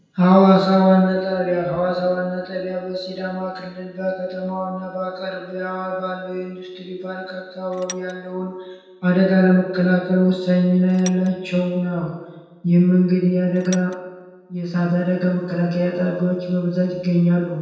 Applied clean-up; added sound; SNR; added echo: none; Tools; 19 dB; reverberation time 1.1 s.